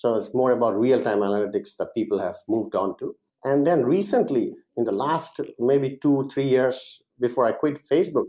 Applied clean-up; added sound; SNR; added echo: none; none; none; none.